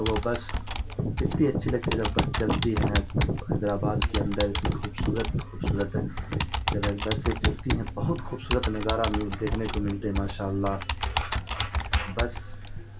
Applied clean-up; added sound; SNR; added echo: none; Computer keyboard; 1 dB; reverberation time 0.2 s.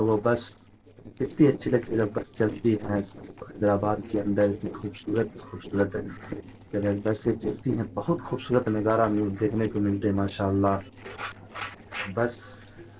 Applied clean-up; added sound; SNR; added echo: neural separator model SepFormer DNS4.